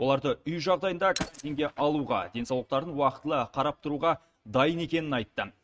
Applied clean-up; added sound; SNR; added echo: neural mask model RNNoise.